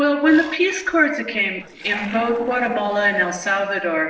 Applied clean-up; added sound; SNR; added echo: neural separator model SepFormer DNS4.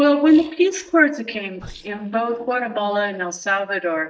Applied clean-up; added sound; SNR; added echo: neural mask model DeepFilterNet 3.